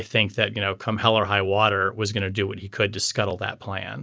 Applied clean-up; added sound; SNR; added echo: none; none; none; none.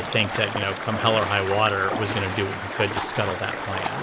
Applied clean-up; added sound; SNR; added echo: none; Stream; 4 dB; none.